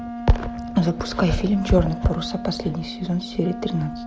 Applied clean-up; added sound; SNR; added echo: none; Wind instrument, woodwind instrument; 11 dB; none.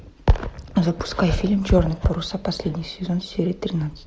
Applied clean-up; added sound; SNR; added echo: none; none; none; none.